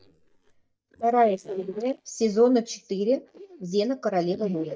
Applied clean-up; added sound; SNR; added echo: neural mask model DeepFilterNet 3.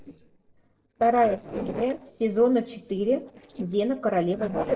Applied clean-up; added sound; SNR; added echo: neural separator model SepFormer DNS4.